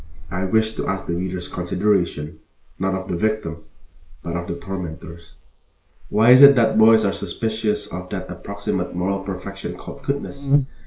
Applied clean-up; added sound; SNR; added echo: neural mask model Resemble Enhance denoiser.